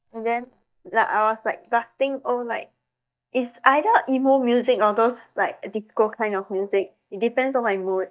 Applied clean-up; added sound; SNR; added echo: neural mask model DeepFilterNet 3.